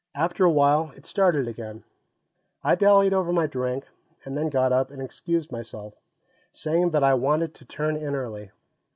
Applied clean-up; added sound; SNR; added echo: none; none; none; none.